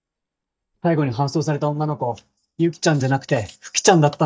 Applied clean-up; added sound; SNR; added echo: neural mask model DeepFilterNet 3.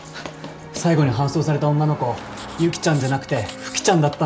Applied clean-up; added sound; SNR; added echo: none; Writing + Car passing by; 19 dB; none.